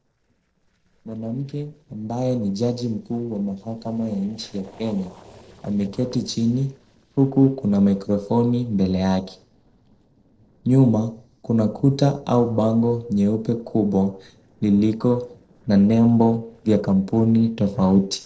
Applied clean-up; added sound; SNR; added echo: neural separator model SepFormer DNS4.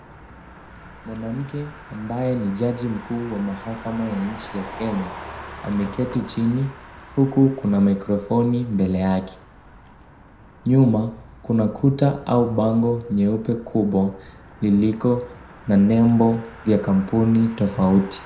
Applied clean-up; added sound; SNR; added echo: none; Motor vehicle (road); 19 dB; reverberation time 0.5 s.